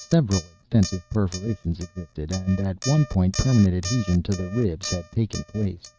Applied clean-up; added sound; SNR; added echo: neural mask model RNNoise.